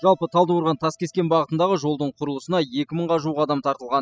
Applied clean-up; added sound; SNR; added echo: classical method spectral subtraction.